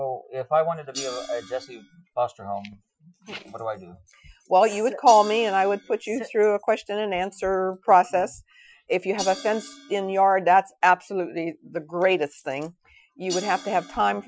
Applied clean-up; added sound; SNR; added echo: classical method Wiener filter.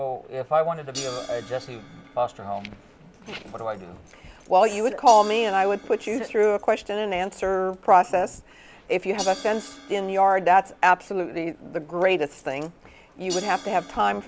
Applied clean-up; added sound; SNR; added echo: none; Crash cymbal; 20 dB; none.